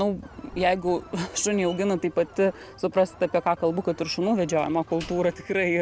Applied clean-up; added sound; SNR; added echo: none; Slam + Alarm; 20 dB; none.